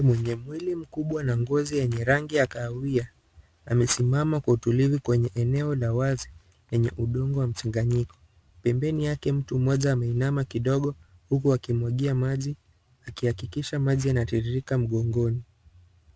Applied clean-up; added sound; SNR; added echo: none; none; none; none.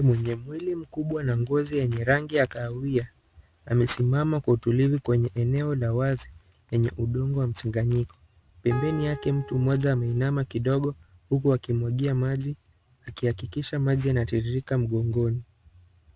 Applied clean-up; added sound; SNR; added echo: none; Piano; 14 dB; none.